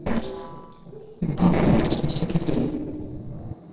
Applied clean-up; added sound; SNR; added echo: neural separator model SepFormer DNS4.